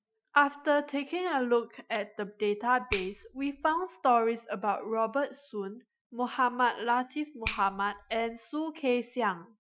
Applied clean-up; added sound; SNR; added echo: classical method Wiener filter.